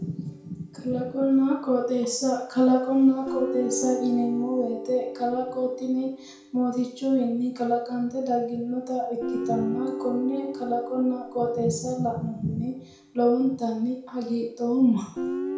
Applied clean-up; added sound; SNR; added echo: none; Guitar; 11 dB; reverberation time 0.6 s.